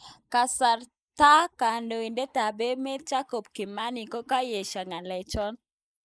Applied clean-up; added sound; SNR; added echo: neural mask model Resemble Enhance denoiser.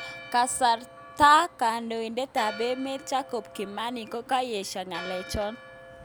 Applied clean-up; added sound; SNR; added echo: none; Church bell; 17 dB; none.